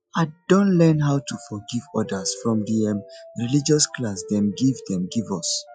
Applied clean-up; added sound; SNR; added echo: classical method Wiener filter.